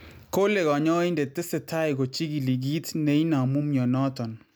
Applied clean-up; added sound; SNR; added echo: none; none; none; none.